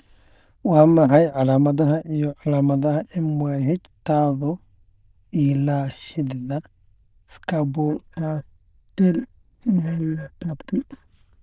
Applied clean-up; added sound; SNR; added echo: neural diffusion model UNIVERSE++.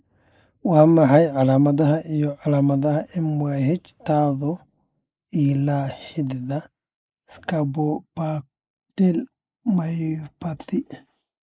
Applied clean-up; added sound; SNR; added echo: neural mask model Resemble Enhance denoiser.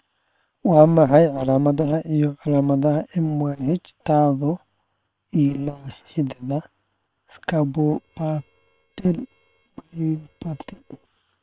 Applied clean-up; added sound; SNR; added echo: neural separator model SepFormer WHAM!.